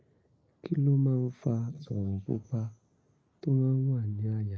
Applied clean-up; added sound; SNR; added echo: neural mask model Resemble Enhance denoiser.